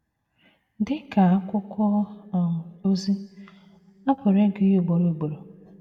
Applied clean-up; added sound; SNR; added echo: none; none; none; reverberation time 1.1 s.